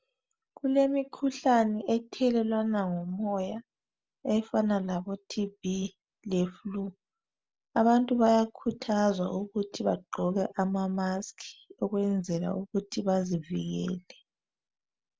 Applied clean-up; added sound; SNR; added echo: none; none; none; none.